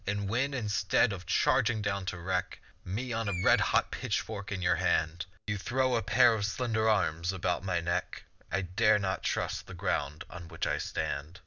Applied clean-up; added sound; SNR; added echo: none; Screech; 16 dB; none.